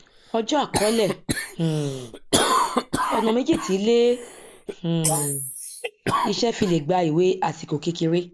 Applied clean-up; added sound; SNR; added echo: neural mask model Resemble Enhance denoiser.